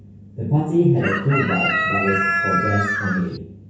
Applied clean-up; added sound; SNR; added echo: none; Chicken, rooster; 1 dB; reverberation time 0.6 s.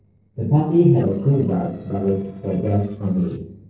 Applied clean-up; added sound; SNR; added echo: neural separator model SepFormer DNS4.